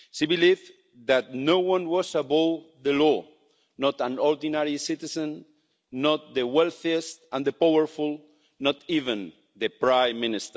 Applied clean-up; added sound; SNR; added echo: none; none; none; none.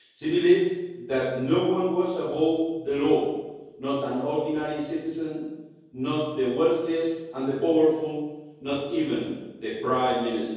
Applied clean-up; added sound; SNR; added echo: none; none; none; reverberation time 1.3 s.